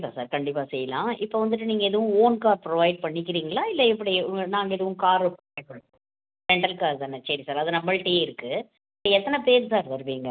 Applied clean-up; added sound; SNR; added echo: none; none; none; none.